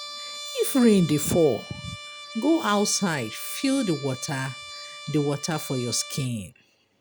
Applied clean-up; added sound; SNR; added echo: none; Trumpet; 14 dB; none.